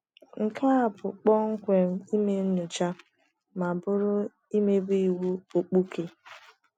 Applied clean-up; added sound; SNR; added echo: none; none; none; none.